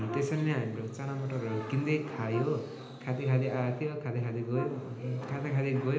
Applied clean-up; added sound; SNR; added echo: none; Brass instrument; 13 dB; reverberation time 0.9 s.